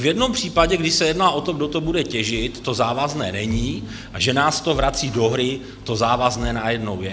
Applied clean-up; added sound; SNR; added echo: none; none; none; none.